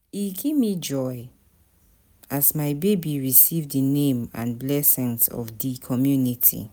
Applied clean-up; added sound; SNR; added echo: none; none; none; none.